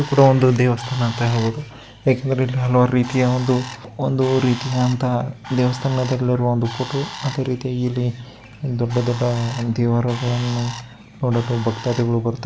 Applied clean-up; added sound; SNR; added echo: none; Bird; 17 dB; none.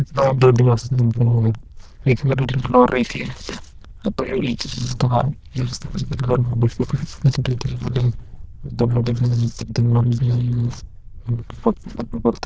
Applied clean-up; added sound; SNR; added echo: neural diffusion model UNIVERSE++.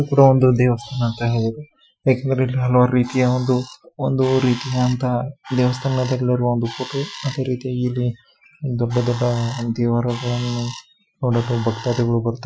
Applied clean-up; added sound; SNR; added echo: classical method Wiener filter.